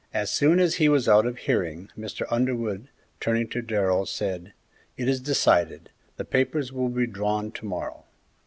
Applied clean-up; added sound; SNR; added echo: none; none; none; none.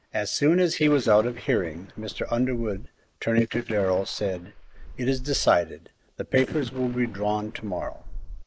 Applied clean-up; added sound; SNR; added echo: neural mask model Resemble Enhance denoiser.